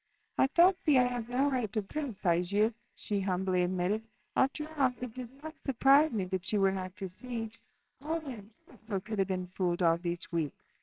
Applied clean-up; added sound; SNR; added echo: neural separator model SepFormer WHAMR!.